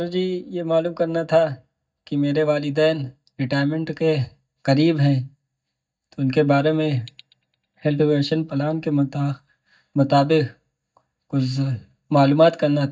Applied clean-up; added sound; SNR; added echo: neural mask model DeepFilterNet 3.